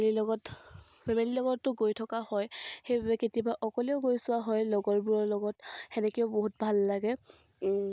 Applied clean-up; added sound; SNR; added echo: none; none; none; none.